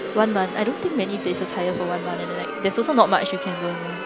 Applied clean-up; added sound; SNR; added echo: none; Crowd; 6 dB; none.